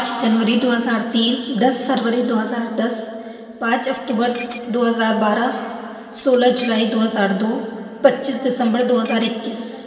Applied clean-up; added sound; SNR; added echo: none; Dishes, pots, and pans / Glass; 19 dB; reverberation time 2.6 s.